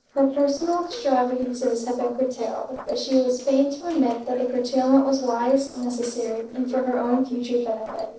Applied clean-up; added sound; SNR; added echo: neural separator model SepFormer DNS4.